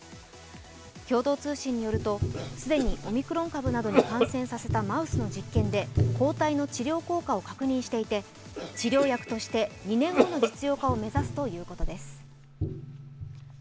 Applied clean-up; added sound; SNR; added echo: none; Cough + Tap; 2 dB; none.